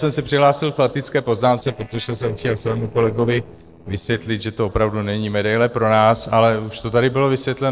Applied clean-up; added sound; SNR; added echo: neural separator model SepFormer DNS4.